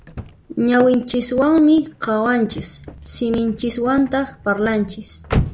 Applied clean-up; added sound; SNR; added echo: none; Slam / Car; 11 dB; none.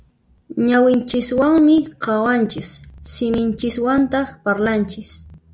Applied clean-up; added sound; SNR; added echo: none; none; none; none.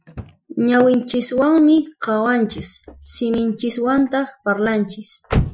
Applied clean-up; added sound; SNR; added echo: classical method Wiener filter.